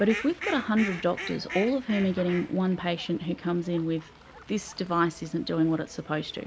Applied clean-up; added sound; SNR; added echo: none; Fowl; 13 dB; none.